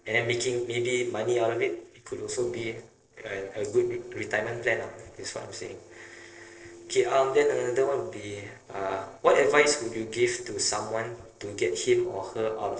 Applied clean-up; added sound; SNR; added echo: neural separator model SepFormer DNS4.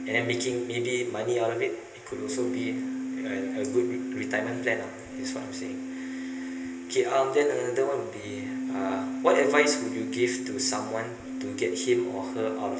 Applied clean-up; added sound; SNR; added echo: none; Keyboard (musical); 6 dB; reverberation time 0.8 s.